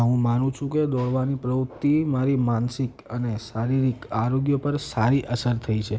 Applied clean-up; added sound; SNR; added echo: none; none; none; none.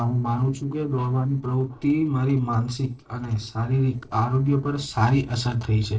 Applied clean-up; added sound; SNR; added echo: neural separator model SepFormer DNS4.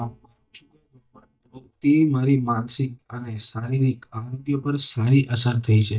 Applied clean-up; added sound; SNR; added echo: neural mask model DeepFilterNet 3.